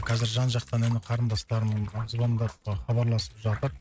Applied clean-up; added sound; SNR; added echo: neural mask model RNNoise.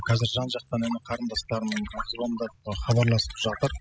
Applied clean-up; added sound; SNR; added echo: classical method spectral subtraction.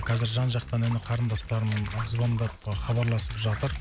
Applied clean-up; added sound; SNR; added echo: none; Bathtub (filling or washing) / Water; 16 dB; none.